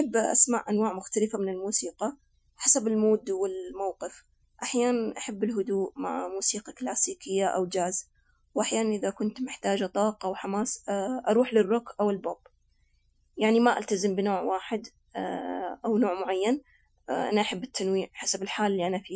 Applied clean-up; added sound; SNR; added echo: classical method Wiener filter.